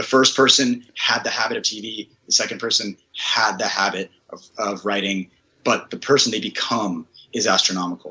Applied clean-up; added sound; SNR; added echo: none; none; none; none.